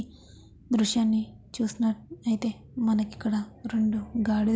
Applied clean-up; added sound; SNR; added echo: none; none; none; none.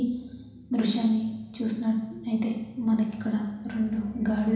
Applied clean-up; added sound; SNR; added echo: none; none; none; reverberation time 0.9 s.